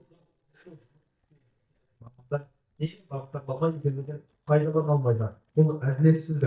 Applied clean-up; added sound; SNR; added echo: neural mask model DeepFilterNet 3.